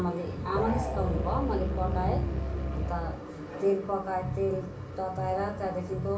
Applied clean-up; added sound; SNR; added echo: none; Musical instrument; 2 dB; reverberation time 0.3 s.